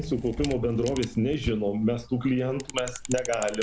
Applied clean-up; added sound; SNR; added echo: none; Camera; 12 dB; none.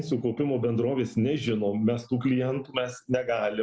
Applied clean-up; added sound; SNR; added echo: none; none; none; none.